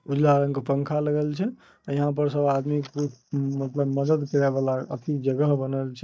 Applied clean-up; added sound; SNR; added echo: neural mask model DeepFilterNet 3.